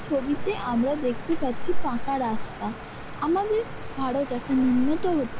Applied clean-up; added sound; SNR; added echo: none; Cricket; 2 dB; none.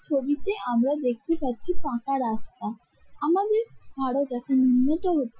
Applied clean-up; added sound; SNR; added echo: classical method Wiener filter.